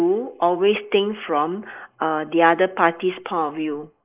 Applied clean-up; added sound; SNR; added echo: neural mask model Resemble Enhance denoiser.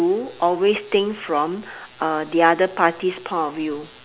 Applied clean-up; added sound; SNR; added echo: none; none; none; none.